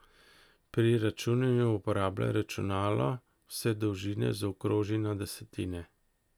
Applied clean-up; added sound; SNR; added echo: none; none; none; none.